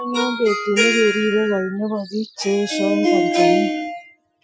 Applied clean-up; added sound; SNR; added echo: classical method Wiener filter.